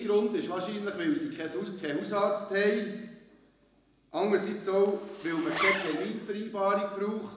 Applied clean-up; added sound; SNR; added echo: none; Zipper (clothing); 4 dB; reverberation time 0.9 s.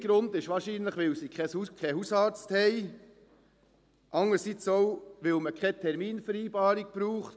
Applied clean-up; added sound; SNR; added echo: none; none; none; none.